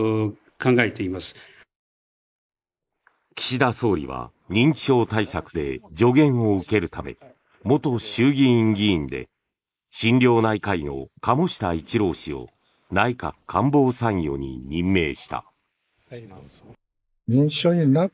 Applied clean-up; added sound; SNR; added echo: neural mask model Resemble Enhance denoiser.